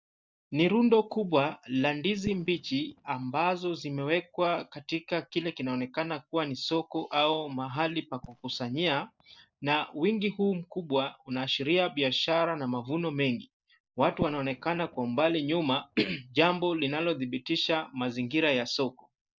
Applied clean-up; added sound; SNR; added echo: neural mask model DeepFilterNet 3.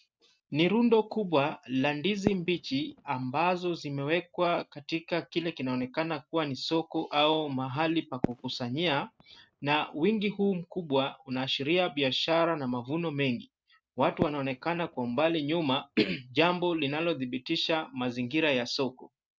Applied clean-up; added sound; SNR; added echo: neural mask model RNNoise.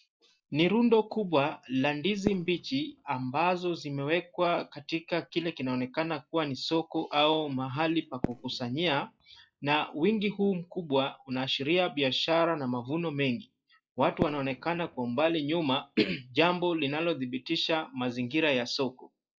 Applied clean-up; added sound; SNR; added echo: classical method log-MMSE.